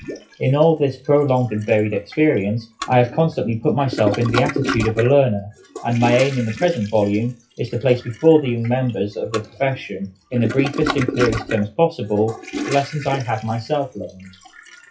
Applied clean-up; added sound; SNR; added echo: classical method WPE with log-MMSE.